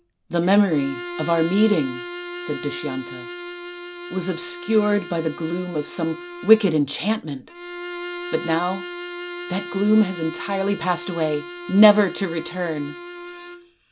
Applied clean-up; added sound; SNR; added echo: none; Bowed string instrument; 12 dB; none.